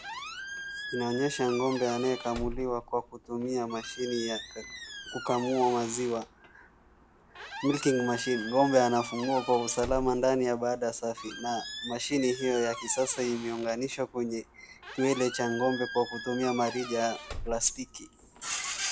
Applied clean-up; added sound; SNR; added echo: none; Squeak; 12 dB; none.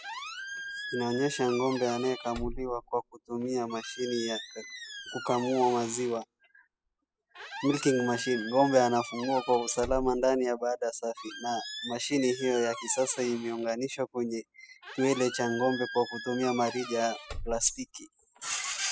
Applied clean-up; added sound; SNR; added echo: classical method spectral subtraction.